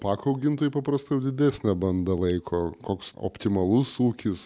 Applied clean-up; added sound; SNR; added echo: none; none; none; none.